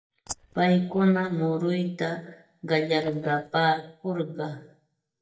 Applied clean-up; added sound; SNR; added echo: neural mask model DeepFilterNet 3.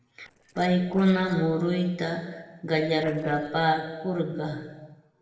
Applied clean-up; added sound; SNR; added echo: neural separator model SepFormer DNS4.